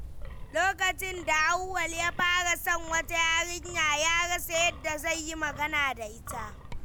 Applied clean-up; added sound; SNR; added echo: none; Wind; 12 dB; none.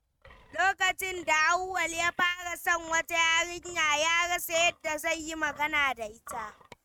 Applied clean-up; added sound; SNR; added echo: neural mask model RNNoise.